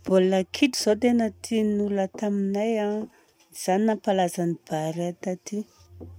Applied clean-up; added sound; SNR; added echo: none; none; none; none.